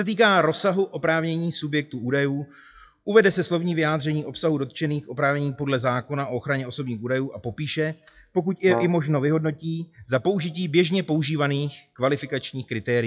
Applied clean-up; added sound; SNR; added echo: classical method WPE with log-MMSE.